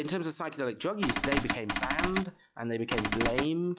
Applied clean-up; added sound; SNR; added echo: classical method log-MMSE.